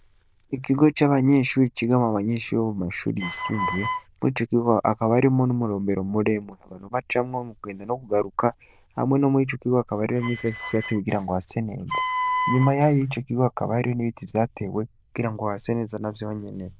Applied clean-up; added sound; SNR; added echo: neural diffusion model UNIVERSE++.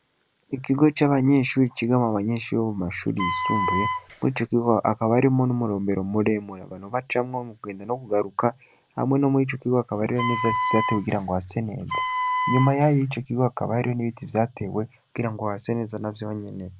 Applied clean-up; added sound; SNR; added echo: none; Wind instrument, woodwind instrument; 4 dB; none.